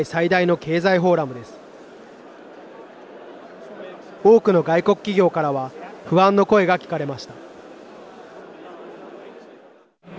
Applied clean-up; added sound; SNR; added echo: none; none; none; none.